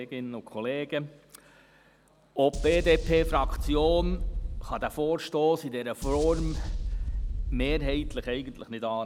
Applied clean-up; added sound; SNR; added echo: none; Boom; 2 dB; none.